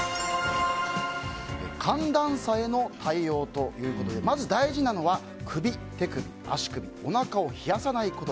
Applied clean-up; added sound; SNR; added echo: none; none; none; none.